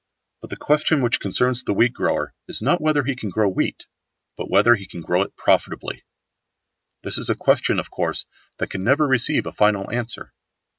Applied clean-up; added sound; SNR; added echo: none; none; none; none.